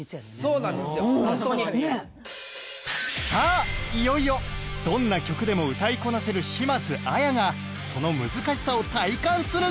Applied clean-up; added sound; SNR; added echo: none; none; none; none.